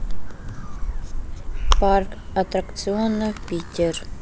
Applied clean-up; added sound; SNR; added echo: none; Animal; 1 dB; none.